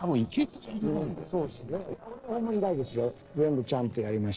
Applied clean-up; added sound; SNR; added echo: neural separator model SepFormer DNS4.